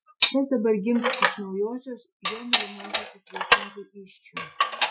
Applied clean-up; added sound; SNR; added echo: classical method Wiener filter.